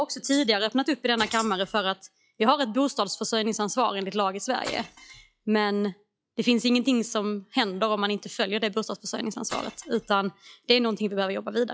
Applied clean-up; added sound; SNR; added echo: classical method log-MMSE.